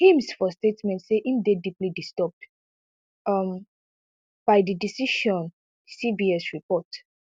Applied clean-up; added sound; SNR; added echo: none; none; none; none.